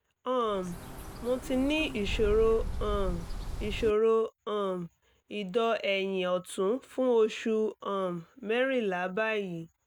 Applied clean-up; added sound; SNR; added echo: none; Bird; 5 dB; none.